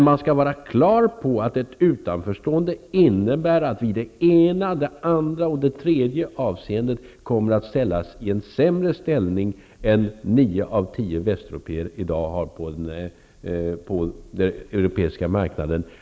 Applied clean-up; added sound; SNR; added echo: none; none; none; none.